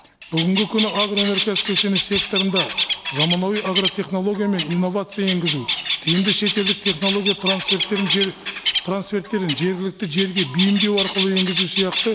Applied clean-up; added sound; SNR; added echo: none; Bird; 2 dB; none.